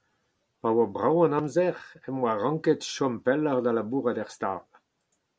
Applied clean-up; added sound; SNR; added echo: none; none; none; none.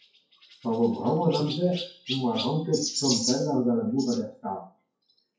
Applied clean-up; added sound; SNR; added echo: classical method WPE with log-MMSE.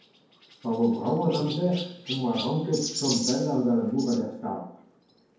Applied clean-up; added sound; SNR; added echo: none; Chirp, tweet; 11 dB; reverberation time 0.9 s.